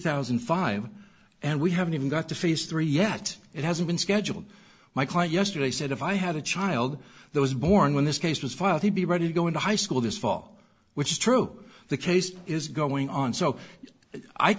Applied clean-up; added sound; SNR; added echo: none; none; none; none.